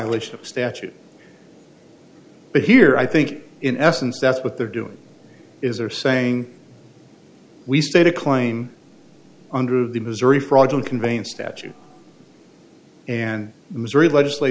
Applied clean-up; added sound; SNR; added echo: none; none; none; none.